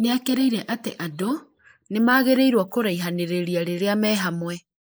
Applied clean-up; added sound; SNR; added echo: neural mask model Resemble Enhance denoiser.